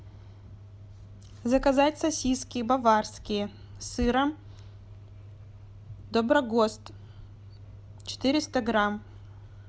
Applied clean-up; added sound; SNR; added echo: none; none; none; none.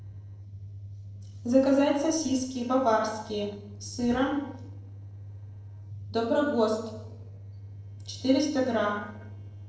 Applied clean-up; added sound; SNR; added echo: neural separator model SepFormer DNS4.